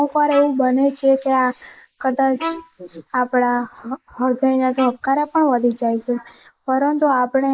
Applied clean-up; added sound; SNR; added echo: neural mask model Resemble Enhance denoiser.